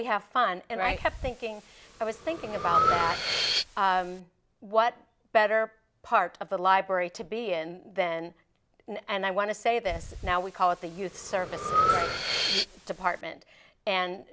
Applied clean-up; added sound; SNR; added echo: none; Breathing; 4 dB; none.